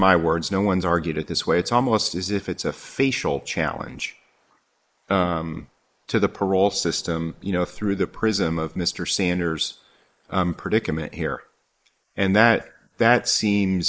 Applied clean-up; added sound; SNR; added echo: neural mask model Resemble Enhance denoiser.